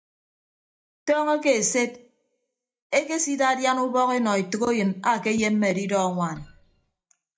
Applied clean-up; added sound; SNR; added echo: neural mask model DeepFilterNet 3.